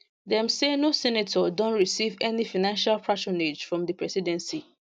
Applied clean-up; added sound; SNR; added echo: none; none; none; none.